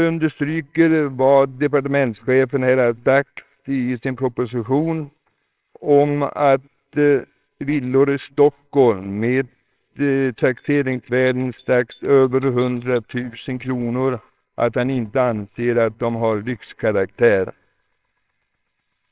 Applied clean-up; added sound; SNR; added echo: neural separator model SepFormer WHAMR!.